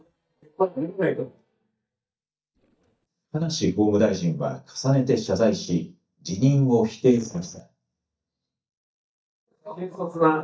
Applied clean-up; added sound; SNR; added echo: neural mask model DeepFilterNet 3.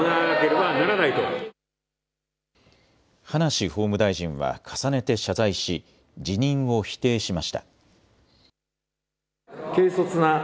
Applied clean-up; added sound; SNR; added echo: none; none; none; none.